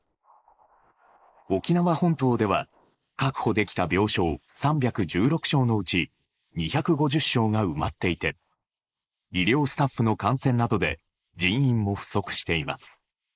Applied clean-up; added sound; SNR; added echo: neural mask model Resemble Enhance denoiser.